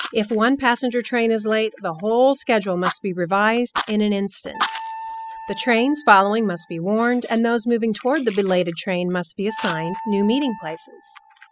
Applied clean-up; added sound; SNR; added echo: classical method spectral subtraction.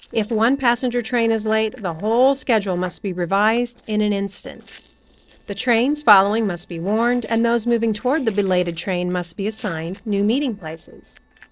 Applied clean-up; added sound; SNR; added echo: neural separator model SepFormer DNS4.